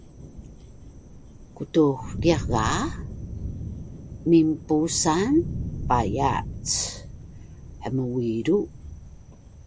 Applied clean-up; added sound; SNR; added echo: none; Thunder; 9 dB; none.